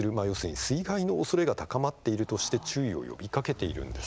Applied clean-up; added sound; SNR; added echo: none; Crowd; 16 dB; none.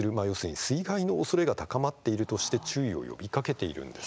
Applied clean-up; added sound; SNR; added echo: none; none; none; none.